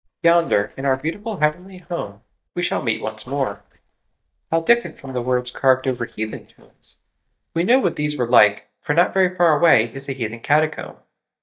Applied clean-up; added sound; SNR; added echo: neural mask model DeepFilterNet 3.